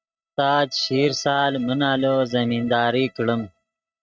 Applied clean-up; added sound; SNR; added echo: neural mask model RNNoise.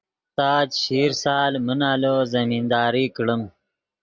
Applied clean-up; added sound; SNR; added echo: none; none; none; none.